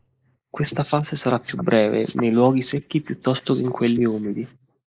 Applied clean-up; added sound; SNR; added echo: neural mask model Resemble Enhance denoiser.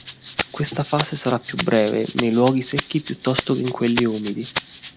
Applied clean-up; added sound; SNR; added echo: none; Rattle (instrument); 9 dB; none.